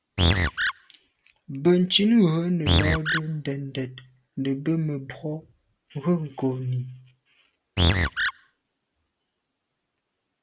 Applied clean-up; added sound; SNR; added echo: none; Animal; -3 dB; none.